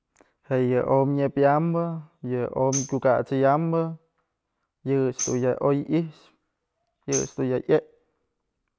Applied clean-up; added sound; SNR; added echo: none; Tambourine; 13 dB; none.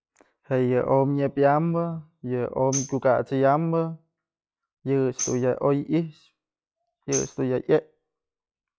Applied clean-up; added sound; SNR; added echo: classical method log-MMSE.